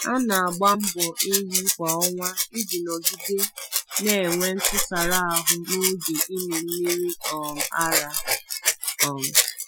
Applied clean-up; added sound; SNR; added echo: classical method Wiener filter.